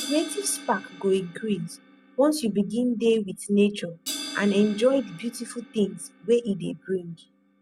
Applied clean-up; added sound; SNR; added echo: none; Crash cymbal; 16 dB; none.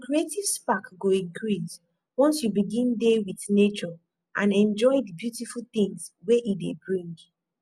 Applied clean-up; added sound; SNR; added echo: none; none; none; none.